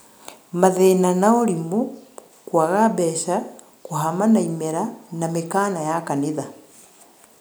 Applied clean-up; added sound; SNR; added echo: none; none; none; none.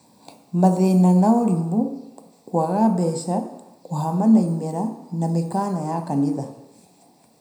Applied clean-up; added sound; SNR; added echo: none; none; none; reverberation time 0.7 s.